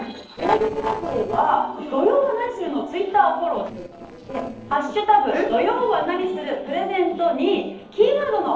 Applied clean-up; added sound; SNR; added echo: neural separator model SepFormer DNS4.